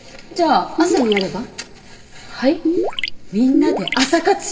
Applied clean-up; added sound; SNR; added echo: none; Gurgling; 1 dB; reverberation time 2.0 s.